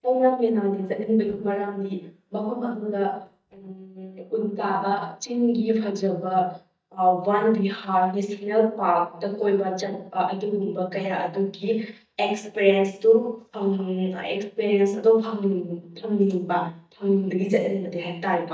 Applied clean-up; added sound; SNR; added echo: neural mask model DeepFilterNet 3.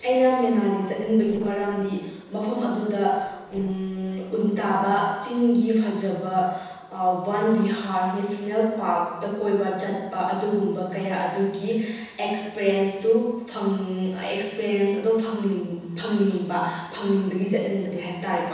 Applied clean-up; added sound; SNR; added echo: neural separator model SepFormer DNS4.